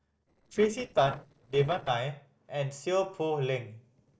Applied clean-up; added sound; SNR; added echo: neural separator model SepFormer DNS4.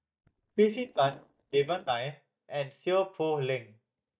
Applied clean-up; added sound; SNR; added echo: neural mask model DeepFilterNet 3.